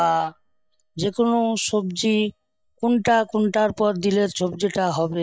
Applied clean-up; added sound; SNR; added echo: neural mask model DeepFilterNet 3.